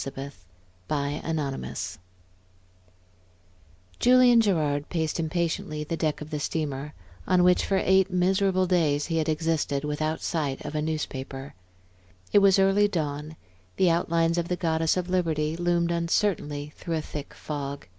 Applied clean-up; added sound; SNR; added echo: none; none; none; none.